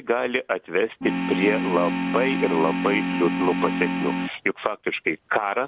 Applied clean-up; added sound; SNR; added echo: none; Organ; 1 dB; none.